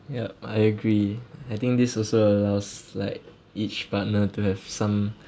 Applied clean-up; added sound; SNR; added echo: none; none; none; none.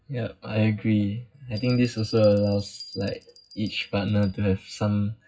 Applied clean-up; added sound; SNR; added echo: classical method WPE with log-MMSE.